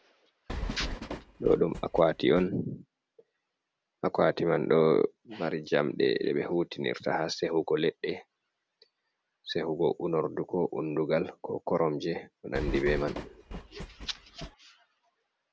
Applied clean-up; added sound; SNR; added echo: none; Train; 8 dB; none.